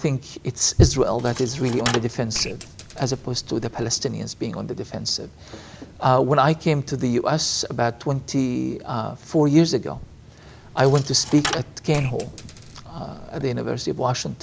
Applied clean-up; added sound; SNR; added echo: none; Coin (dropping); 12 dB; none.